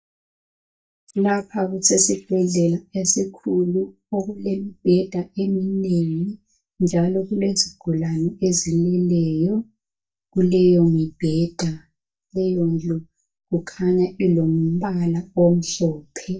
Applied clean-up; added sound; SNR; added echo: neural mask model DeepFilterNet 3.